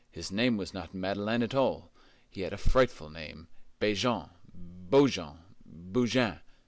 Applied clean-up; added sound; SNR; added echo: none; none; none; none.